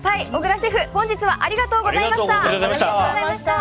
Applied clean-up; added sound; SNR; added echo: none; none; none; none.